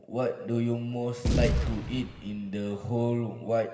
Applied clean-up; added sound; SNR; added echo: none; Boom; 0 dB; reverberation time 1.4 s.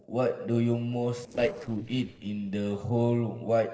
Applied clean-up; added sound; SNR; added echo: neural separator model SepFormer DNS4.